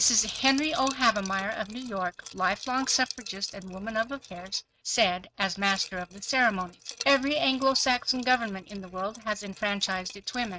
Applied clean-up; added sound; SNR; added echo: neural mask model RNNoise.